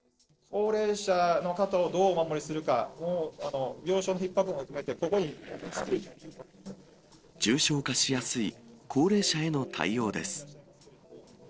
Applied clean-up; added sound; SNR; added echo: neural separator model SepFormer DNS4.